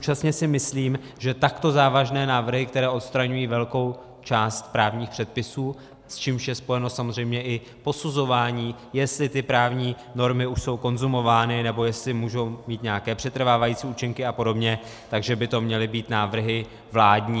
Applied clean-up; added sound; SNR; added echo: none; none; none; none.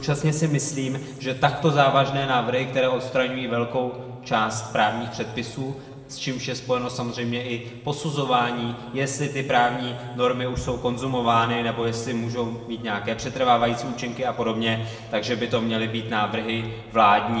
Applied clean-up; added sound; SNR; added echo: none; none; none; reverberation time 1.7 s.